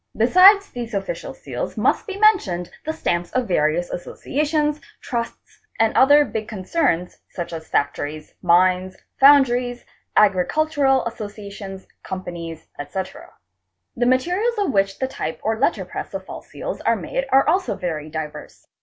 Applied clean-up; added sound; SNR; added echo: none; none; none; none.